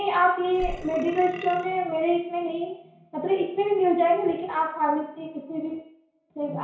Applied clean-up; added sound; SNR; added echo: none; Burping, eructation; 12 dB; reverberation time 0.6 s.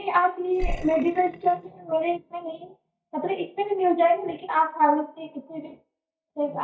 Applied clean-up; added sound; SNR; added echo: neural mask model DeepFilterNet 3.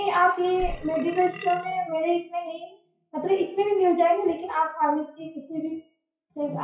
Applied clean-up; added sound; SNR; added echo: classical method WPE with log-MMSE.